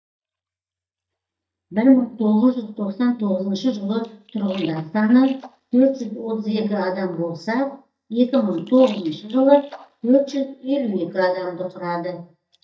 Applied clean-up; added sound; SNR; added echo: neural mask model DeepFilterNet 3.